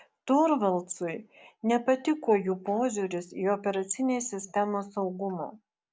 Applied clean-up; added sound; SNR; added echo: none; none; none; none.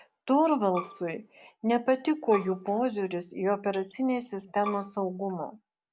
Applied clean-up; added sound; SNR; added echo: none; Bowed string instrument; 13 dB; none.